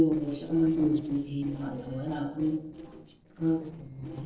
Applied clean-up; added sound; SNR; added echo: neural separator model SepFormer DNS4.